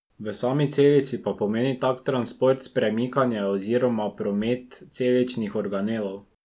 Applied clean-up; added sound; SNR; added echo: none; none; none; none.